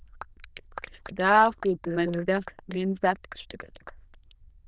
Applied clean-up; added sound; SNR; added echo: neural diffusion model UNIVERSE++.